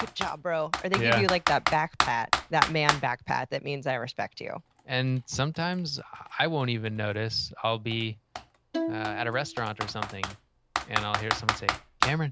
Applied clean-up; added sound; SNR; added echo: none; Bowed string instrument + Computer keyboard; 3 dB; none.